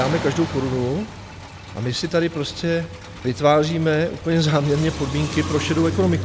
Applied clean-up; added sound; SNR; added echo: none; Car; 9 dB; none.